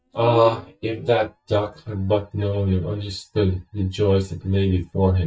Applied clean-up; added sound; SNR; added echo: neural mask model DeepFilterNet 3.